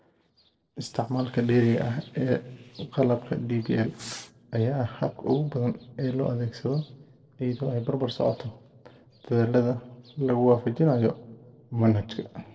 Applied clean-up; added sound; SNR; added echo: neural separator model SepFormer DNS4.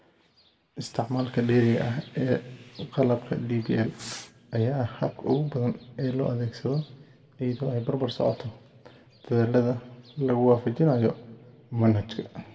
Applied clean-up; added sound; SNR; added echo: none; Fireworks; 19 dB; reverberation time 1.2 s.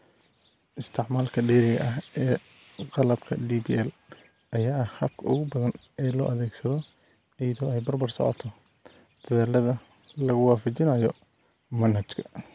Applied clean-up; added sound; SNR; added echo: none; none; none; none.